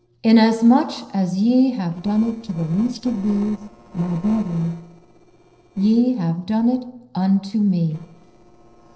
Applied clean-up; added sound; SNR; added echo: neural separator model SepFormer DNS4.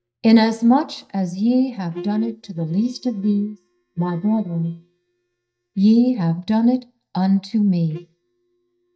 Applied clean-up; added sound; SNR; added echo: neural mask model DeepFilterNet 3.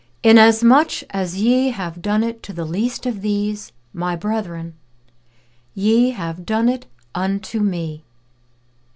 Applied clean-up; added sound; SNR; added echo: none; none; none; none.